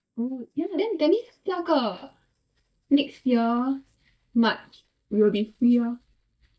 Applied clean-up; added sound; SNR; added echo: neural mask model DeepFilterNet 3.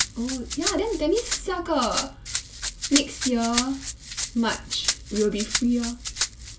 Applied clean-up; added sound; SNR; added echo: none; Rattle (instrument); 4 dB; reverberation time 0.2 s.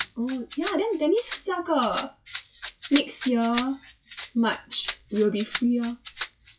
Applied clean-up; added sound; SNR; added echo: classical method WPE with log-MMSE.